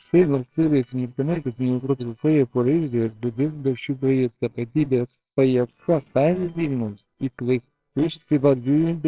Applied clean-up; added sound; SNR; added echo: neural separator model SepFormer WHAMR!.